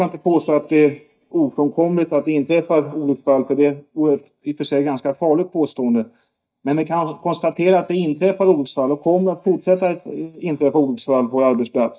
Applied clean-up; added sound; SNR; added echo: neural mask model DeepFilterNet 3.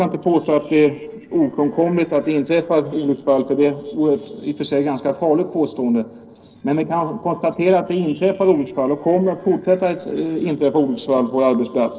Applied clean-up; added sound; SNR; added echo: neural separator model SepFormer DNS4.